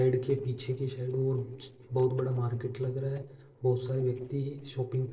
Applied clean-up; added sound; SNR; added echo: neural separator model SepFormer DNS4.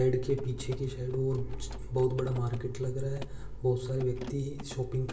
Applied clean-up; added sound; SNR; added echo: none; Mechanisms; 19 dB; reverberation time 0.2 s.